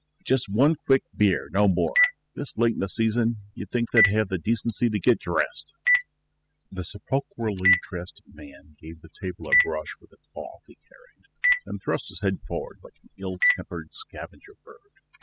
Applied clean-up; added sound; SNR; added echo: classical method spectral subtraction.